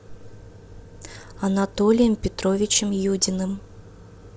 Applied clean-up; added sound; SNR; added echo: none; none; none; none.